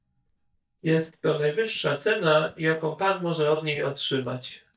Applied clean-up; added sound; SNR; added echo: neural mask model DeepFilterNet 3.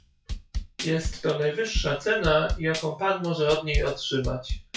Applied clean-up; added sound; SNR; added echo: classical method WPE with log-MMSE.